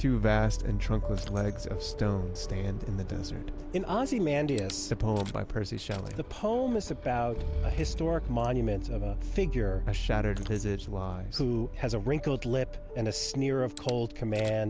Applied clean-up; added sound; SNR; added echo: none; Rattle / Engine starting / Car; 5 dB; none.